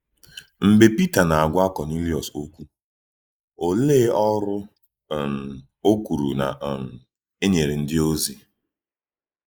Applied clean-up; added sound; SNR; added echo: neural mask model Resemble Enhance denoiser.